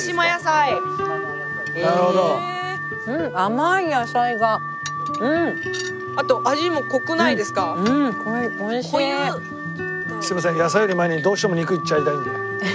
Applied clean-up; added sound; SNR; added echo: none; Alarm / Car; 8 dB; none.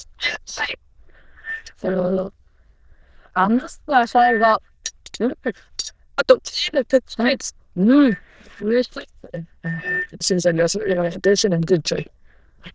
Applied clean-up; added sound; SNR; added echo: neural diffusion model UNIVERSE++.